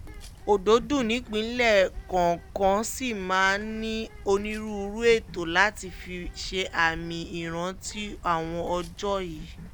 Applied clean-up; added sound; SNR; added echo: none; Bird; 15 dB; none.